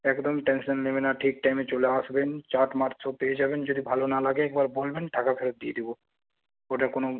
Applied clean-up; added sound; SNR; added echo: none; none; none; none.